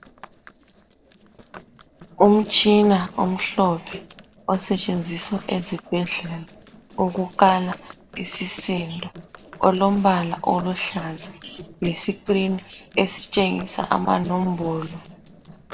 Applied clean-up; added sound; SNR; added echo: neural separator model SepFormer DNS4.